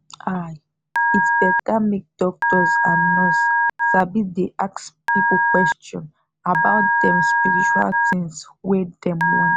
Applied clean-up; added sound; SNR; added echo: none; Telephone; -4 dB; none.